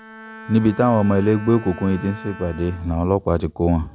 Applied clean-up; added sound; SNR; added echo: none; Bowed string instrument; 18 dB; none.